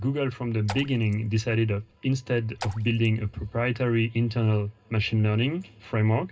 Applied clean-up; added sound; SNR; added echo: none; Raindrop / Splash, splatter; 18 dB; reverberation time 0.2 s.